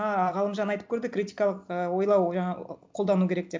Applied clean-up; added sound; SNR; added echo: none; none; none; none.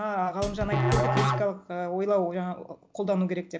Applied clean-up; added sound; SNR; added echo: none; Musical instrument + Drum / Drum kit; 1 dB; none.